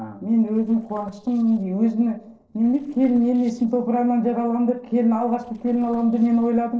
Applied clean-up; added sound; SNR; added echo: neural separator model SepFormer DNS4.